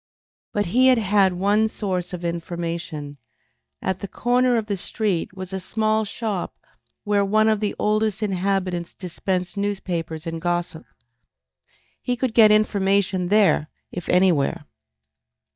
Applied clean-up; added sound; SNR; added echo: neural mask model DeepFilterNet 3.